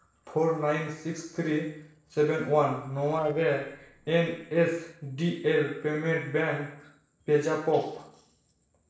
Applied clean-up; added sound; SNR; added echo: neural separator model SepFormer DNS4.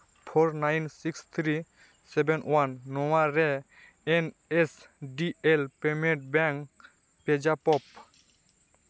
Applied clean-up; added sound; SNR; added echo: none; none; none; none.